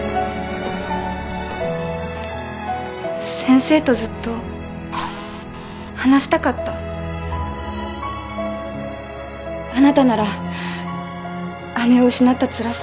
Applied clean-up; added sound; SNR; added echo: none; Drill; 11 dB; none.